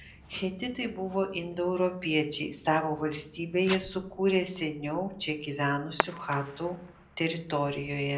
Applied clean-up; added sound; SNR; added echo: none; Fireworks; 13 dB; reverberation time 0.5 s.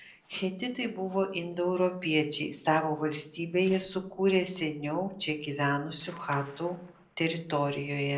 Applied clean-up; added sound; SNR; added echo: neural separator model SepFormer DNS4.